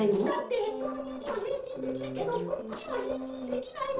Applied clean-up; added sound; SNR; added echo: neural separator model SepFormer DNS4.